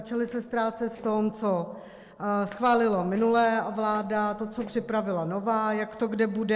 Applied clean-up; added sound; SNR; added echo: neural separator model SepFormer DNS4.